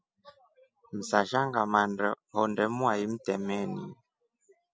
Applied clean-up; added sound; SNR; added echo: none; none; none; none.